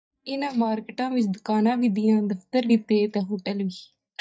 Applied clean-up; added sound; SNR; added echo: neural mask model DeepFilterNet 3.